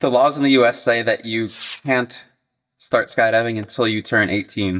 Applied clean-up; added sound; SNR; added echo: neural mask model DeepFilterNet 3.